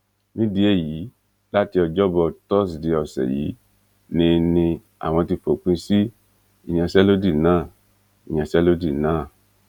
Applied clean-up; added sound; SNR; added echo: none; none; none; none.